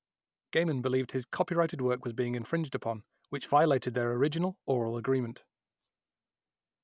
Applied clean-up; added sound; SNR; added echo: none; none; none; none.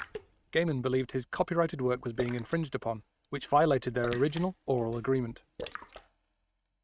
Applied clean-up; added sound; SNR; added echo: neural mask model RNNoise.